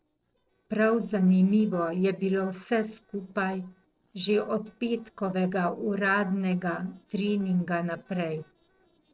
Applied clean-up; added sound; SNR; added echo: neural separator model SepFormer DNS4.